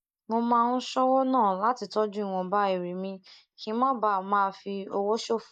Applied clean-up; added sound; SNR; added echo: neural mask model Resemble Enhance denoiser.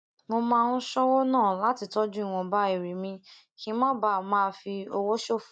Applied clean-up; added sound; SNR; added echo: none; none; none; none.